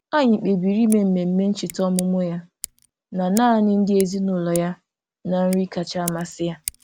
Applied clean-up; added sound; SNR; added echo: none; Scissors; 18 dB; none.